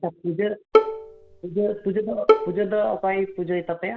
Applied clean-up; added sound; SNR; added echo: none; Bowed string instrument; -1 dB; none.